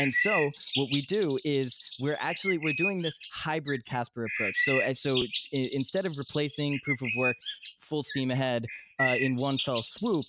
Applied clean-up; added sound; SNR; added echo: neural mask model RNNoise.